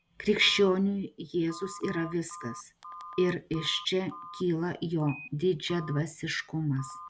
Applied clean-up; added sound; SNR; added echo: none; Telephone; 17 dB; none.